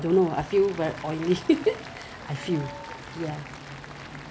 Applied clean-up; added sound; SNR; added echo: none; Applause; 15 dB; none.